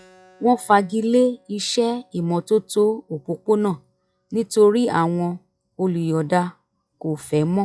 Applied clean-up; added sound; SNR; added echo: classical method log-MMSE.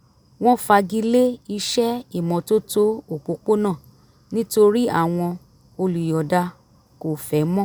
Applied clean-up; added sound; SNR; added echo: none; none; none; none.